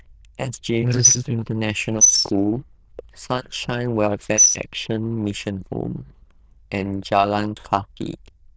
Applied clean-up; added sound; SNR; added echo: neural diffusion model UNIVERSE++.